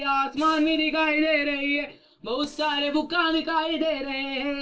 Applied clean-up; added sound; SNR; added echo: neural separator model SepFormer DNS4.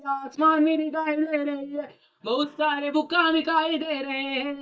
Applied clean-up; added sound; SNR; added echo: neural mask model DeepFilterNet 3.